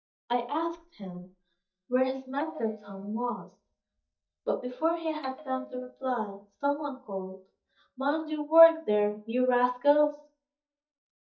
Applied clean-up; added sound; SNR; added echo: neural mask model DeepFilterNet 3.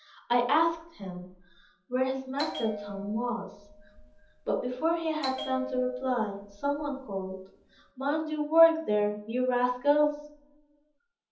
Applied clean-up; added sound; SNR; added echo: none; Bell; 14 dB; reverberation time 0.7 s.